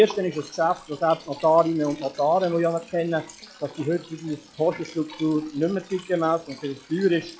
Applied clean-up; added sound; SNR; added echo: classical method log-MMSE.